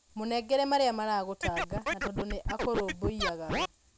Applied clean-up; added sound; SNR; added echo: none; Scratching (performance technique); 1 dB; none.